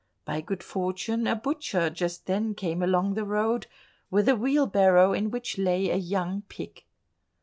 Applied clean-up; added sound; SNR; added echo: none; none; none; none.